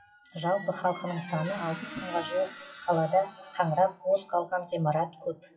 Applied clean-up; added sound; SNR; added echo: classical method WPE with log-MMSE.